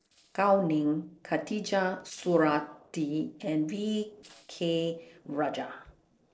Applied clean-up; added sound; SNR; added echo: neural separator model SepFormer DNS4.